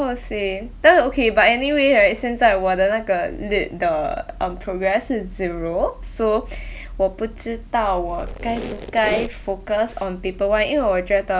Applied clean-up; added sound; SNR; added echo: none; Squeak; 11 dB; none.